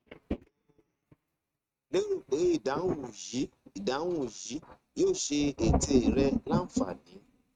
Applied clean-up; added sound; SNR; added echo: neural mask model RNNoise.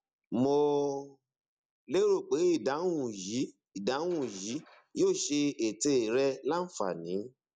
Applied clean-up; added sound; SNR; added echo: none; none; none; none.